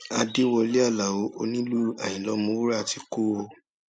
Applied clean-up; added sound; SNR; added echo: none; none; none; none.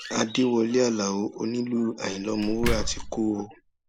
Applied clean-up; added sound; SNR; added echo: none; Slam; 9 dB; none.